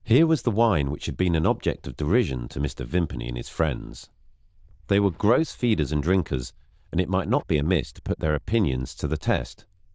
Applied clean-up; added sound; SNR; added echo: neural diffusion model UNIVERSE++.